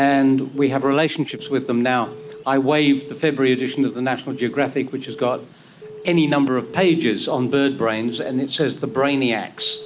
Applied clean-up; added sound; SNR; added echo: none; Alarm / Keyboard (musical); 19 dB; none.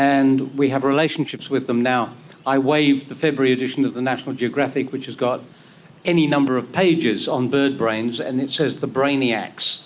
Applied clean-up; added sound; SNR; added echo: none; none; none; none.